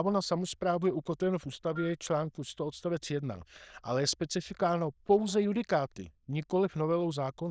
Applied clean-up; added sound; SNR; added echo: neural diffusion model UNIVERSE++.